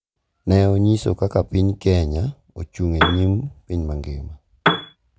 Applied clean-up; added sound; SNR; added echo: none; Piano; -1 dB; none.